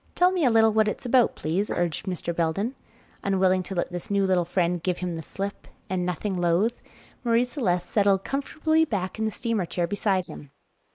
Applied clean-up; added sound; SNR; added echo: neural mask model Resemble Enhance denoiser.